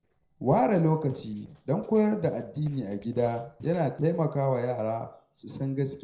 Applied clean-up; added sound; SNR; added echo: neural separator model SepFormer DNS4.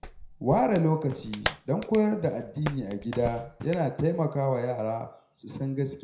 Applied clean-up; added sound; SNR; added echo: none; Clapping; 11 dB; reverberation time 0.4 s.